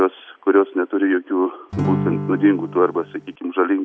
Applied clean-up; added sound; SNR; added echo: none; Acoustic guitar / Strum; 6 dB; none.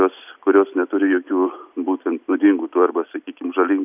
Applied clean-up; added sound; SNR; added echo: none; none; none; none.